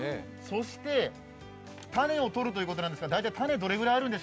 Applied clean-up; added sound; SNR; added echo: none; none; none; none.